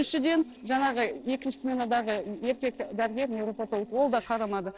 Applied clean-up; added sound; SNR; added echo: neural separator model SepFormer DNS4.